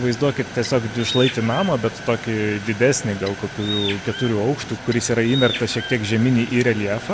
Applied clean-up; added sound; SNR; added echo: none; Bird; 11 dB; none.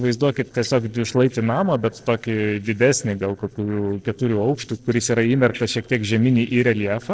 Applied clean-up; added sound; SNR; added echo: neural separator model SepFormer DNS4.